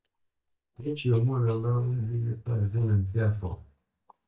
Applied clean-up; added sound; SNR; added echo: neural mask model DeepFilterNet 3.